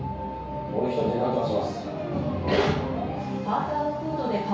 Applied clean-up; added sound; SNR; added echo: none; none; none; reverberation time 0.6 s.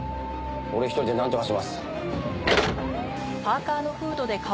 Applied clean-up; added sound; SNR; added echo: none; none; none; none.